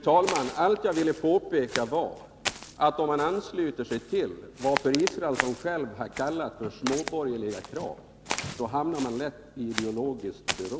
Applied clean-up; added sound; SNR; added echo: none; Walk, footsteps; 10 dB; none.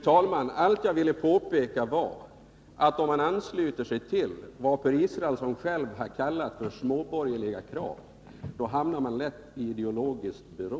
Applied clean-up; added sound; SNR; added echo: none; none; none; none.